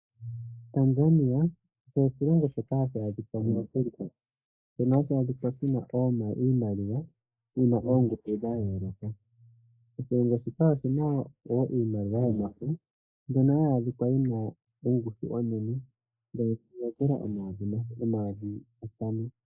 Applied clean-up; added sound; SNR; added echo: neural mask model Resemble Enhance denoiser.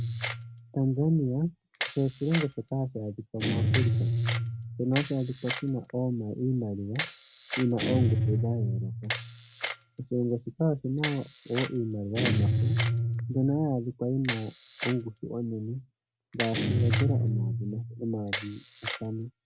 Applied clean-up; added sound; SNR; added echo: none; Camera + Guitar; 0 dB; none.